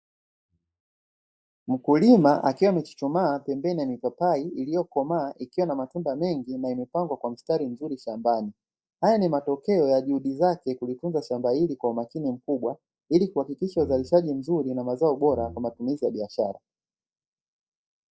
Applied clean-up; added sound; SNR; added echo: neural mask model DeepFilterNet 3.